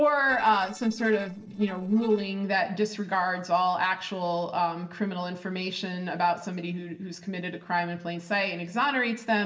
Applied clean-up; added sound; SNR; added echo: neural separator model SepFormer DNS4.